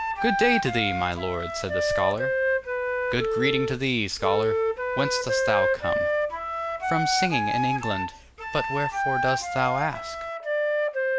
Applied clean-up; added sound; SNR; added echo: none; Wind instrument, woodwind instrument; -2 dB; none.